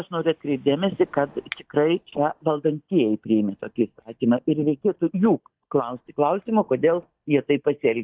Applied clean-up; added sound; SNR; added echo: neural mask model DeepFilterNet 3.